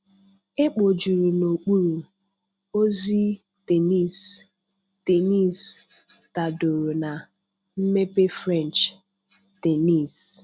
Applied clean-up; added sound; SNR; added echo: none; none; none; none.